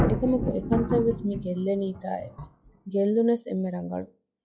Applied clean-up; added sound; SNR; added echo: classical method log-MMSE.